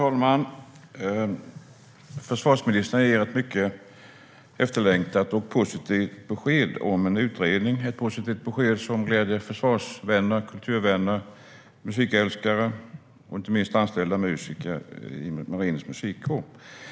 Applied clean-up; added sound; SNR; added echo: none; none; none; none.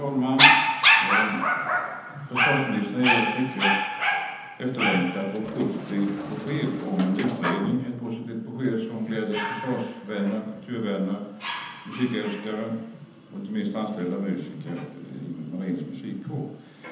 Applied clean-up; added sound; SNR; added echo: none; Dog; -1 dB; reverberation time 0.9 s.